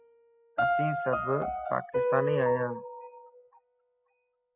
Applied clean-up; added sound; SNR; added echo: classical method spectral subtraction.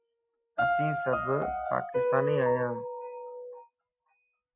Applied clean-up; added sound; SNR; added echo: classical method Wiener filter.